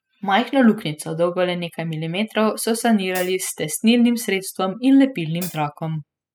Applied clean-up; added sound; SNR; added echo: classical method spectral subtraction.